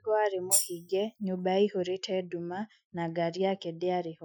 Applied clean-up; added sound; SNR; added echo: classical method Wiener filter.